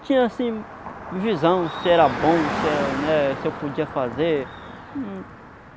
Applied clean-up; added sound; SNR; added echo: none; Car passing by; 8 dB; none.